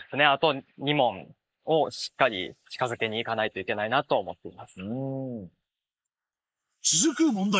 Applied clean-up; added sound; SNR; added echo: neural mask model Resemble Enhance denoiser.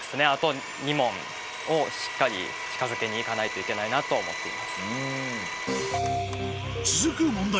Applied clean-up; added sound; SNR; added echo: none; Domestic sounds, home sounds; 7 dB; none.